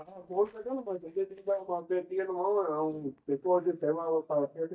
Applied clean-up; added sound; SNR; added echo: neural mask model DeepFilterNet 3.